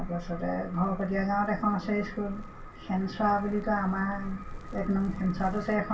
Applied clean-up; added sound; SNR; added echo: none; Zipper (clothing); 12 dB; reverberation time 0.2 s.